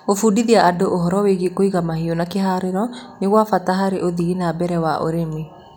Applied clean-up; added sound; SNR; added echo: none; none; none; none.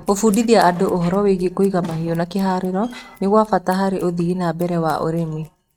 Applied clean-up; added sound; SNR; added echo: neural mask model RNNoise.